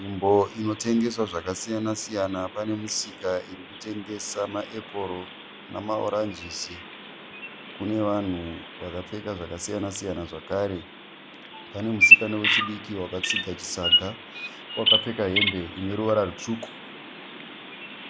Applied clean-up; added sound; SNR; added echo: none; Bird vocalization, bird call, bird song; 0 dB; none.